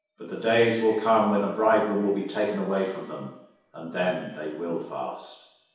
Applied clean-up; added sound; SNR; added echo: none; none; none; reverberation time 2.2 s.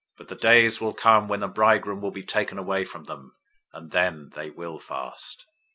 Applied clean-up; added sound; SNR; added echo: none; none; none; none.